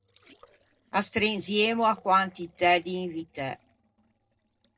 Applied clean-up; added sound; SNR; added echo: neural separator model SepFormer DNS4.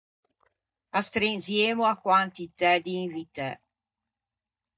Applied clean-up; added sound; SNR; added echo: neural mask model DeepFilterNet 3.